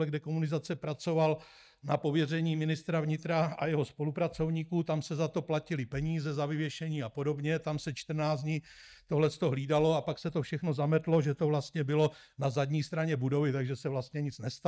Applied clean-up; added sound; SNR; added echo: neural mask model DeepFilterNet 3.